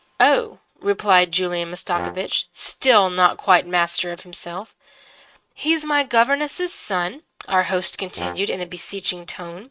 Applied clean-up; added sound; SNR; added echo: neural mask model RNNoise.